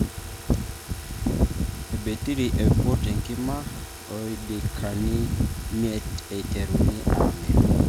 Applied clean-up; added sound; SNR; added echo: none; Car; 16 dB; none.